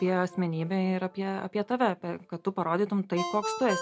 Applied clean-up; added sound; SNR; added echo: none; Ringtone; 11 dB; none.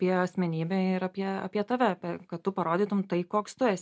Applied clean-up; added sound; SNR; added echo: none; none; none; none.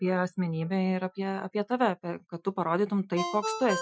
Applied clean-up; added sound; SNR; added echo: classical method Wiener filter.